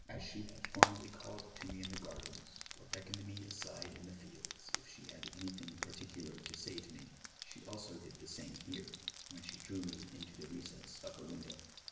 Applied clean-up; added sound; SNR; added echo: none; Frying (food); -4 dB; reverberation time 0.9 s.